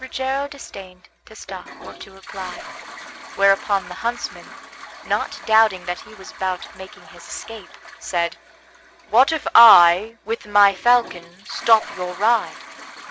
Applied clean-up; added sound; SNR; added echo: none; Toilet flush; 18 dB; none.